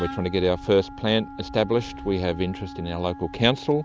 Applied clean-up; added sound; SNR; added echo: none; Wind instrument, woodwind instrument; 15 dB; none.